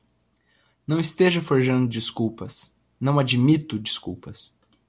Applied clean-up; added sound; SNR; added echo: none; none; none; none.